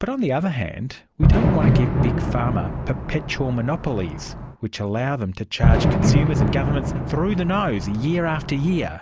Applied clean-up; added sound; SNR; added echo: none; Fireworks; -3 dB; none.